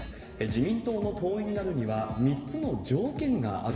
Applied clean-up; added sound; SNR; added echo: none; none; none; reverberation time 2.1 s.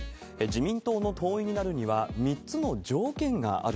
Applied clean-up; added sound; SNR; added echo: none; none; none; none.